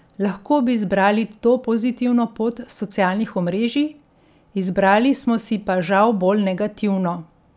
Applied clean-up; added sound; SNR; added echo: none; none; none; none.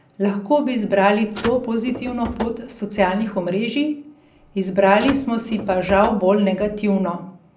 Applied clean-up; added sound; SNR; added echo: none; Car; 15 dB; reverberation time 0.5 s.